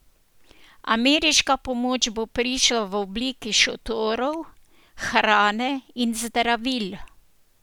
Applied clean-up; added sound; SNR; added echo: none; none; none; none.